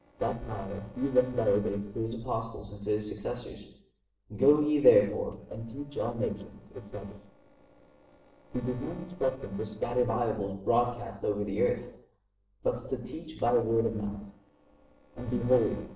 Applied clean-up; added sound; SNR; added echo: neural separator model SepFormer DNS4.